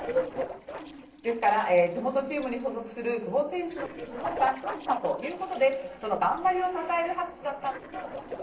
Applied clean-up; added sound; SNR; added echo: neural separator model SepFormer DNS4.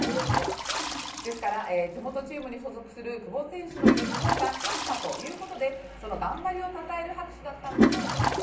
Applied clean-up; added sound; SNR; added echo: none; Toilet flush; -4 dB; reverberation time 0.6 s.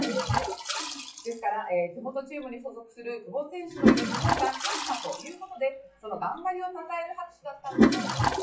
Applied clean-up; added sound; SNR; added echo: classical method WPE with log-MMSE.